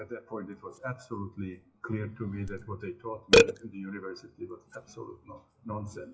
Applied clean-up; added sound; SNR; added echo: classical method WPE with log-MMSE.